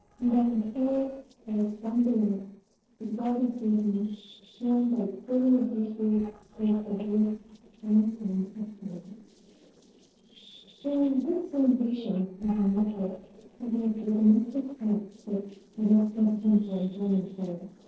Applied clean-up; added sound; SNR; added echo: neural separator model SepFormer DNS4.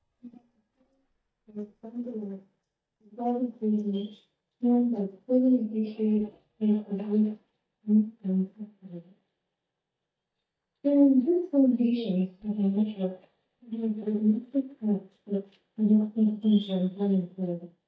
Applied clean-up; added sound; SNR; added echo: neural mask model DeepFilterNet 3.